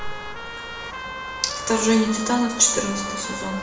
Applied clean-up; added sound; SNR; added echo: none; Trumpet; 10 dB; reverberation time 0.8 s.